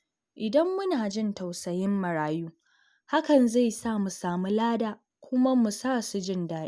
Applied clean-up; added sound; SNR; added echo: none; none; none; none.